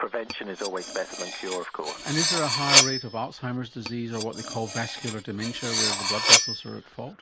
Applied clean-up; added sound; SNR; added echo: none; Cutlery, silverware; -5 dB; none.